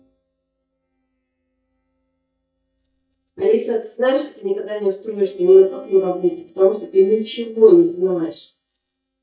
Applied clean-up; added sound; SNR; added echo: neural mask model DeepFilterNet 3.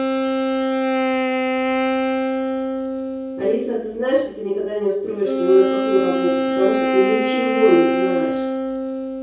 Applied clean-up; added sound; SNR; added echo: none; Wind instrument, woodwind instrument; 0 dB; reverberation time 0.6 s.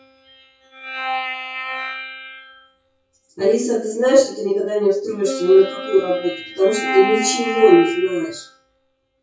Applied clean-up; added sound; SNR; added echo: classical method WPE with log-MMSE.